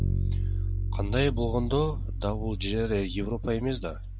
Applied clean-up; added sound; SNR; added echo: none; Bass guitar; 0 dB; none.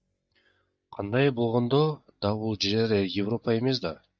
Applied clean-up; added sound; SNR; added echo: neural mask model DeepFilterNet 3.